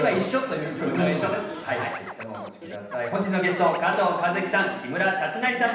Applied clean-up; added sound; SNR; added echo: none; Scratching (performance technique); 17 dB; reverberation time 0.9 s.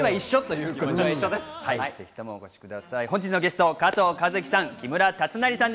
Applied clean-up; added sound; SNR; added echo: none; none; none; none.